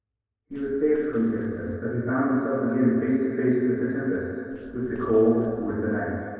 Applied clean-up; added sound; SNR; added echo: neural separator model SepFormer DNS4.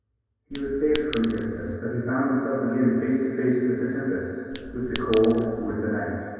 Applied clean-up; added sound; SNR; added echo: none; Chink, clink; 7 dB; reverberation time 2.2 s.